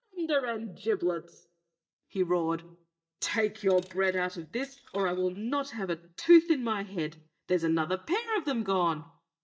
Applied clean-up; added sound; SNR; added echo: neural mask model DeepFilterNet 3.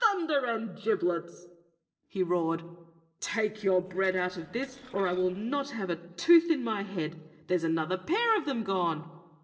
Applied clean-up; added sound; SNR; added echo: neural separator model SepFormer DNS4.